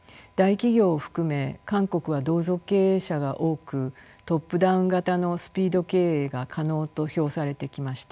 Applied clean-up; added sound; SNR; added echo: none; none; none; none.